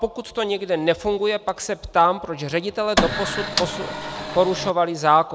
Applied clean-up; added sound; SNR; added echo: none; Printer; 3 dB; none.